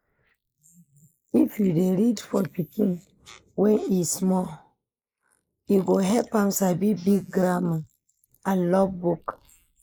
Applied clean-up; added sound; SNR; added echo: neural mask model Resemble Enhance denoiser.